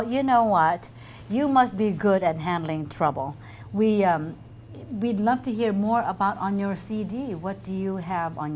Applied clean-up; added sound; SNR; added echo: none; none; none; none.